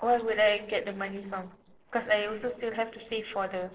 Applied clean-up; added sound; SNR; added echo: neural separator model SepFormer DNS4.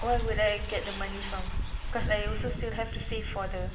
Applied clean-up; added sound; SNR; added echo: none; Bus; 0 dB; reverberation time 1.1 s.